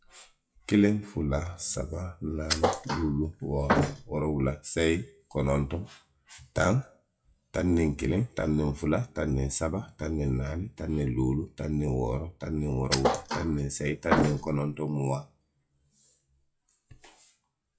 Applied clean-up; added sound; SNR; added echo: classical method WPE with log-MMSE.